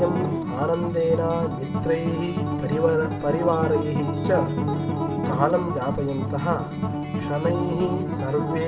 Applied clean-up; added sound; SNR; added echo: none; Acoustic guitar; 1 dB; reverberation time 2.4 s.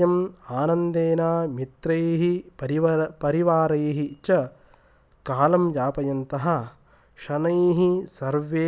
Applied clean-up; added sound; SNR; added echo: none; none; none; none.